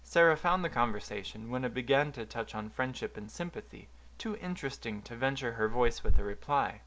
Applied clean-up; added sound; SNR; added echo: none; none; none; none.